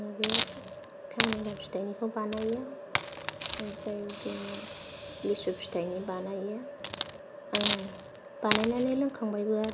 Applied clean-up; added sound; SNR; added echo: none; Hiss; 0 dB; none.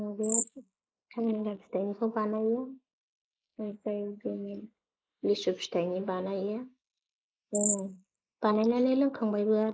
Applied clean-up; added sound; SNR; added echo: neural mask model Resemble Enhance denoiser.